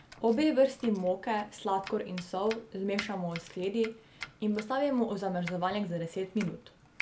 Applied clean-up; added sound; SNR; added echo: none; Domestic sounds, home sounds; 16 dB; none.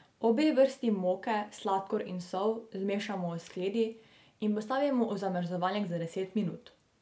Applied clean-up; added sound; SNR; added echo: none; none; none; none.